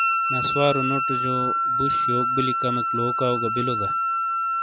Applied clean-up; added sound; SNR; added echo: none; Wind instrument, woodwind instrument; -4 dB; none.